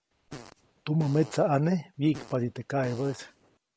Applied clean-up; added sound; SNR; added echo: none; Fart; 19 dB; none.